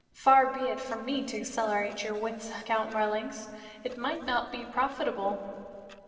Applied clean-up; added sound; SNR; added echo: neural separator model SepFormer DNS4.